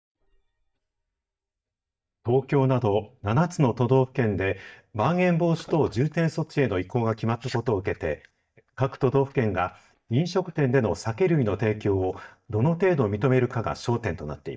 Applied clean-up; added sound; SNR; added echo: neural mask model DeepFilterNet 3.